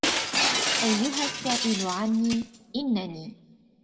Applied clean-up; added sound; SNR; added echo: none; Shatter; 0 dB; reverberation time 1.6 s.